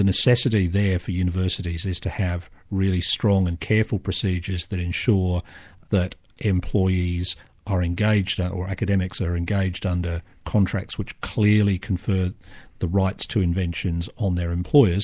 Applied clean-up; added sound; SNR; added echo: none; none; none; none.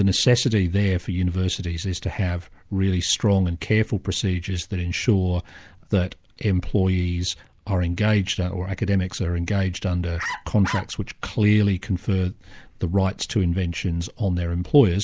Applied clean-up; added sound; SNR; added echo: neural mask model Resemble Enhance denoiser.